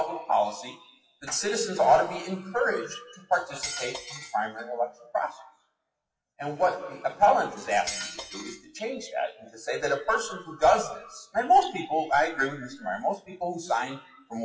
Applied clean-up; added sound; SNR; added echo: classical method WPE with log-MMSE.